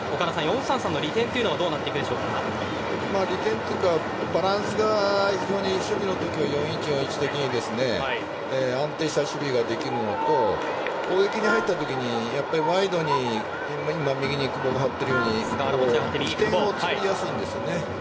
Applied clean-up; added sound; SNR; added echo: none; Wind instrument, woodwind instrument; 7 dB; reverberation time 0.5 s.